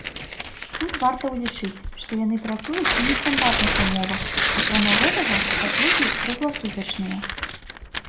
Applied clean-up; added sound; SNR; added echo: none; Tearing; -3 dB; reverberation time 0.4 s.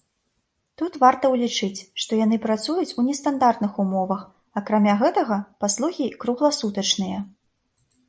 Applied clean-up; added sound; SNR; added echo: none; none; none; none.